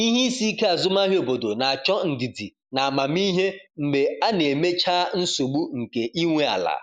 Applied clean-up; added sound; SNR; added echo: none; none; none; none.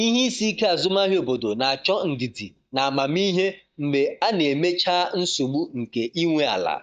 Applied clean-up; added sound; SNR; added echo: neural mask model DeepFilterNet 3.